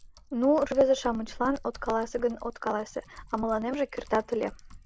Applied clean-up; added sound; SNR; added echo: none; Typing; 18 dB; none.